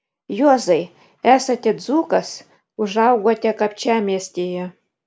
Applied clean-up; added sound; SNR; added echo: none; none; none; none.